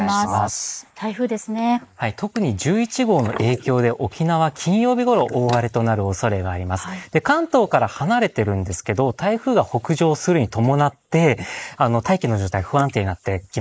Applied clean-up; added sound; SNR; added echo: neural mask model Resemble Enhance denoiser.